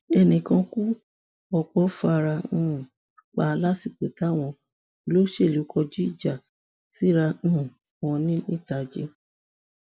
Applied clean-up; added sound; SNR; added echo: neural mask model Resemble Enhance denoiser.